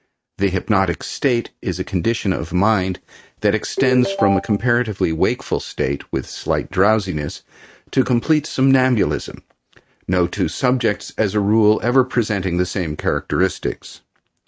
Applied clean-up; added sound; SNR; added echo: neural mask model RNNoise.